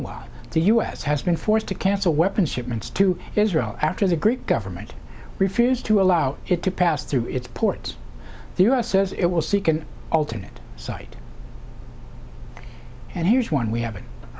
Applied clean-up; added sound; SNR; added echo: none; none; none; none.